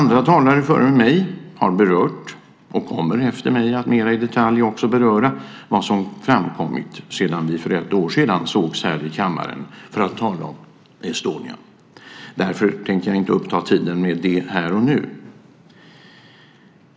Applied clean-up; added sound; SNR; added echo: none; none; none; none.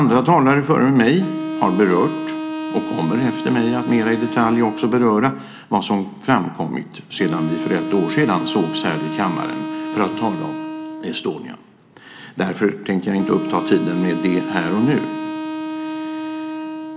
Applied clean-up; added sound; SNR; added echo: none; Wind instrument, woodwind instrument; 7 dB; none.